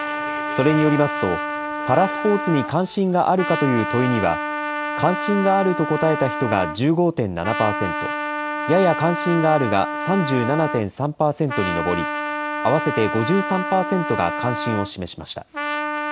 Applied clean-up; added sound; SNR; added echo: none; Trumpet; 5 dB; none.